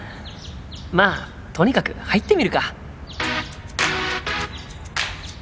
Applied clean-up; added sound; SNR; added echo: none; none; none; none.